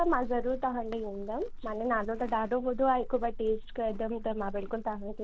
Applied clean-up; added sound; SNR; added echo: none; Livestock, farm animals, working animals; 7 dB; none.